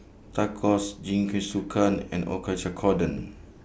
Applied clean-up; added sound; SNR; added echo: none; none; none; none.